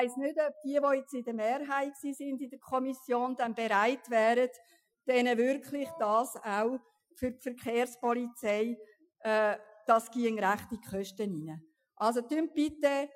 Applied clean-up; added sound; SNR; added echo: classical method Wiener filter.